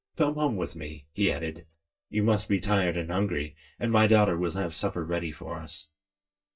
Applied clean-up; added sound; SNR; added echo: neural mask model DeepFilterNet 3.